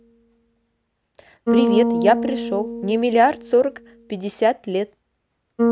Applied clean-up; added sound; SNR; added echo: none; Bass guitar; 3 dB; none.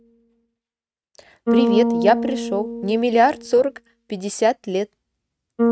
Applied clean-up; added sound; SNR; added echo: neural mask model RNNoise.